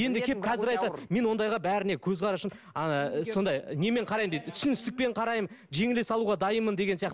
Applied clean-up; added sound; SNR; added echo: none; none; none; none.